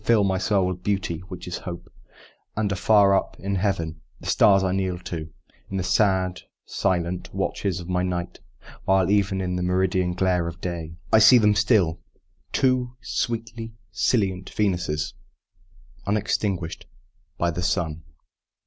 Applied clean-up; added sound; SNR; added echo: none; none; none; none.